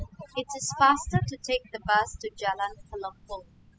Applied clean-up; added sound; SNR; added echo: classical method spectral subtraction.